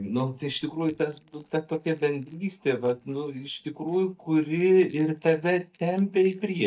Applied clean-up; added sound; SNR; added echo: neural mask model DeepFilterNet 3.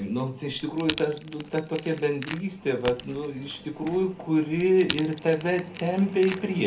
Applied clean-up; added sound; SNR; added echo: none; Crack / Crackle; 15 dB; reverberation time 0.3 s.